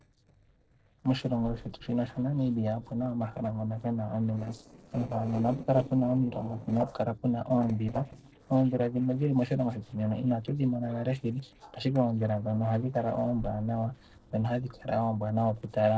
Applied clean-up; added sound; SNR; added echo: neural separator model SepFormer DNS4.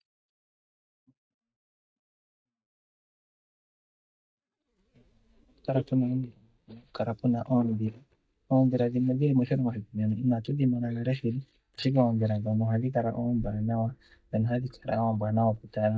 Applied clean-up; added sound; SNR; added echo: neural mask model DeepFilterNet 3.